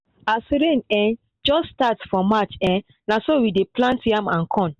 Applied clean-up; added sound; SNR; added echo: none; none; none; none.